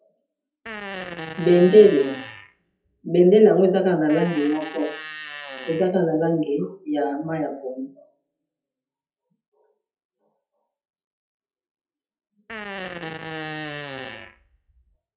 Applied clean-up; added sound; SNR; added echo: classical method WPE with log-MMSE.